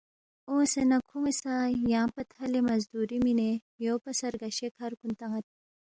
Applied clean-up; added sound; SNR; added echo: none; none; none; none.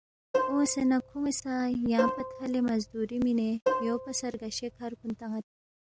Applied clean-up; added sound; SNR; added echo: none; Plucked string instrument; 4 dB; none.